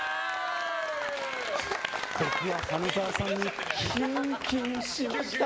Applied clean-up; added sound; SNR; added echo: none; none; none; none.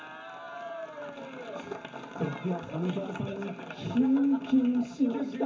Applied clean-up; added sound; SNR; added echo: none; none; none; reverberation time 0.3 s.